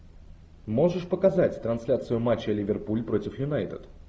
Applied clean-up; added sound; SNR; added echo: none; none; none; none.